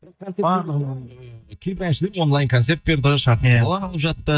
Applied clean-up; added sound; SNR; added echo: neural mask model DeepFilterNet 3.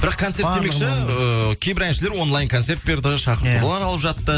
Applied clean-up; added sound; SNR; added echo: none; none; none; none.